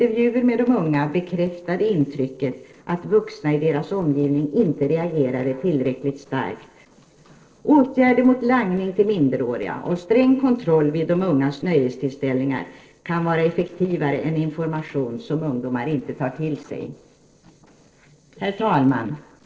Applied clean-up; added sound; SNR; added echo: neural separator model SepFormer DNS4.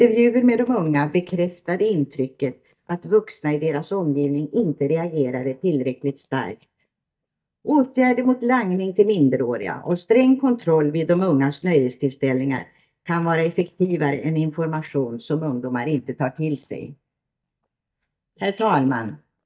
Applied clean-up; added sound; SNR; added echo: neural mask model DeepFilterNet 3.